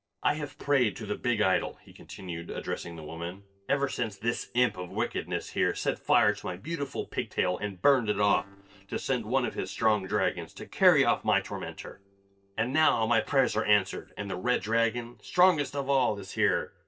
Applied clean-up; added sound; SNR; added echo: neural separator model SepFormer DNS4.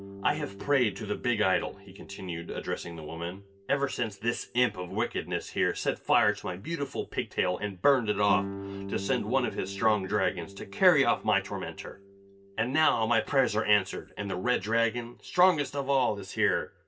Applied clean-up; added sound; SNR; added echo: none; Guitar; 15 dB; reverberation time 0.2 s.